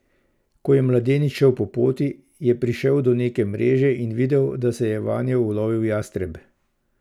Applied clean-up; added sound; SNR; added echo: none; none; none; none.